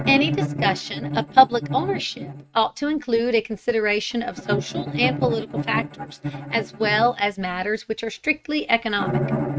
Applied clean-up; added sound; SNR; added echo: neural mask model RNNoise.